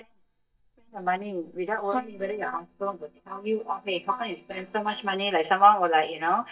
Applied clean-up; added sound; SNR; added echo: neural mask model DeepFilterNet 3.